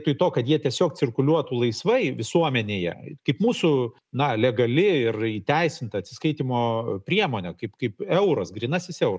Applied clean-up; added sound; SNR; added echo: none; none; none; none.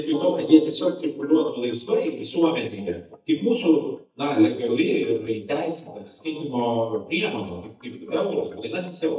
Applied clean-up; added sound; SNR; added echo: neural mask model DeepFilterNet 3.